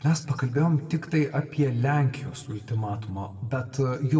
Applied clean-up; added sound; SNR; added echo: none; none; none; reverberation time 1.4 s.